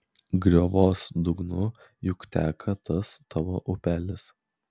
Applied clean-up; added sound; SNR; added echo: none; none; none; none.